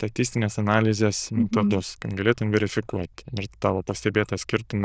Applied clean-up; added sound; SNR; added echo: neural diffusion model UNIVERSE++.